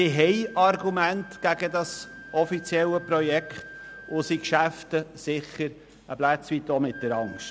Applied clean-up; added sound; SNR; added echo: none; Wind instrument, woodwind instrument; 20 dB; none.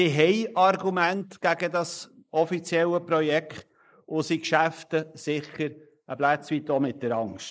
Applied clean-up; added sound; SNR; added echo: neural mask model Resemble Enhance denoiser.